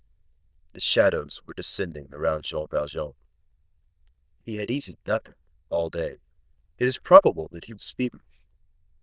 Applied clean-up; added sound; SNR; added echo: neural diffusion model UNIVERSE++.